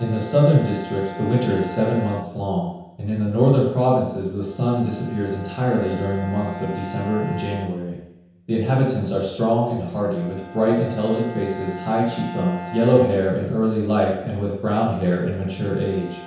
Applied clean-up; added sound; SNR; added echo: none; Bowed string instrument; 16 dB; reverberation time 0.9 s.